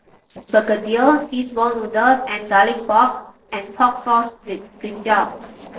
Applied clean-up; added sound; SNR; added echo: neural separator model SepFormer DNS4.